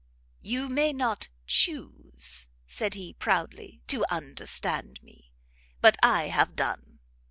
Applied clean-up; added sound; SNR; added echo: none; none; none; none.